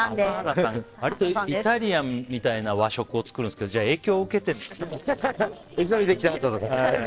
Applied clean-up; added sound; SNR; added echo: neural separator model SepFormer DNS4.